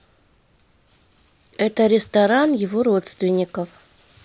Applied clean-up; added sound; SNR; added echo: none; none; none; none.